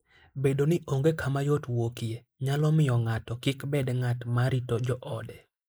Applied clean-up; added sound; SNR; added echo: neural mask model Resemble Enhance denoiser.